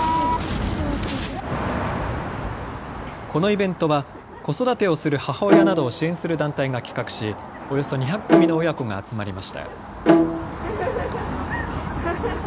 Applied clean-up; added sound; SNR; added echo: none; Bowed string instrument; -2 dB; none.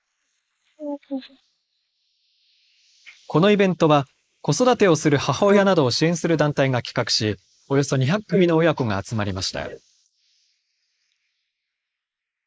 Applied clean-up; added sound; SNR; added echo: neural mask model Resemble Enhance denoiser.